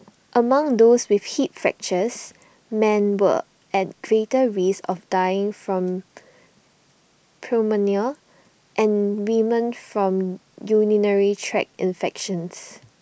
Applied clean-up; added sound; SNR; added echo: none; none; none; none.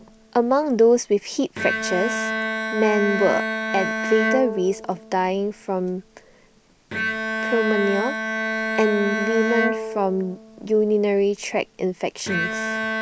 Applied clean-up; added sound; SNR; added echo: none; Bowed string instrument; 4 dB; none.